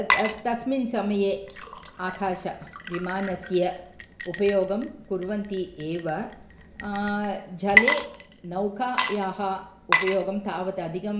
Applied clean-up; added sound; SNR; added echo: none; Water / Liquid; 3 dB; reverberation time 0.6 s.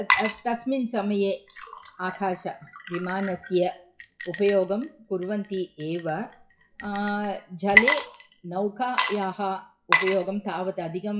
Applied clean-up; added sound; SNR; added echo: classical method WPE with log-MMSE.